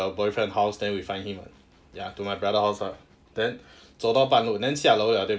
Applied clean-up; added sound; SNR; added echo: none; none; none; none.